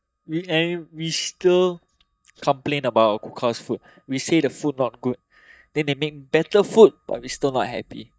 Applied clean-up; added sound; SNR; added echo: neural mask model DeepFilterNet 3.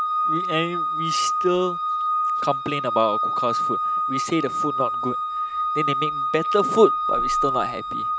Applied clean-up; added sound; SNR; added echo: none; Organ; -2 dB; none.